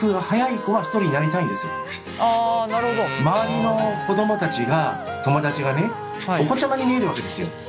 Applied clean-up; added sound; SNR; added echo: none; none; none; none.